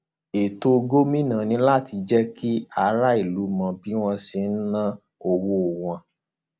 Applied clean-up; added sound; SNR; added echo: none; none; none; none.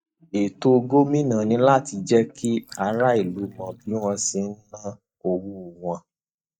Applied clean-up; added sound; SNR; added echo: neural mask model DeepFilterNet 3.